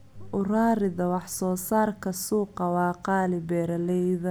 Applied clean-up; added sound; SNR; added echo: none; none; none; none.